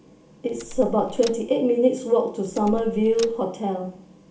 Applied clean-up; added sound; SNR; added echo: none; Door; 13 dB; reverberation time 0.4 s.